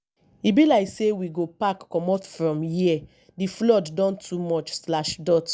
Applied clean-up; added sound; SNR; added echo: none; none; none; none.